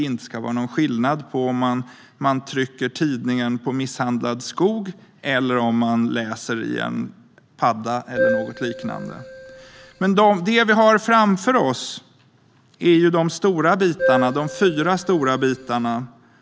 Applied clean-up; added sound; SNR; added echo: none; Keyboard (musical); 6 dB; none.